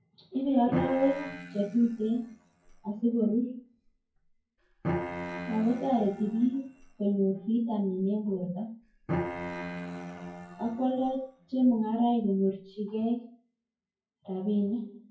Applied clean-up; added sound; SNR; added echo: classical method WPE with log-MMSE.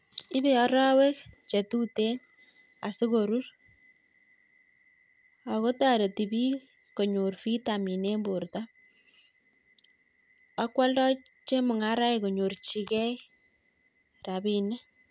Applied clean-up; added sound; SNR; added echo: none; none; none; none.